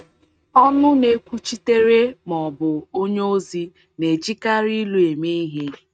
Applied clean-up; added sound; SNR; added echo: neural mask model RNNoise.